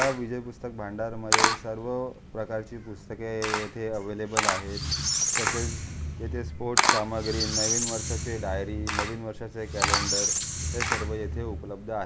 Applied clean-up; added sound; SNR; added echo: none; Camera + Squeak; -4 dB; none.